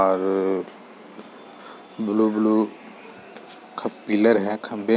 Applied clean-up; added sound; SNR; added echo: none; none; none; none.